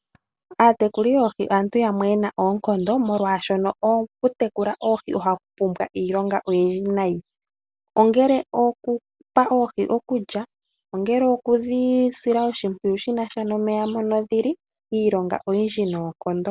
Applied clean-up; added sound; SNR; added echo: none; none; none; none.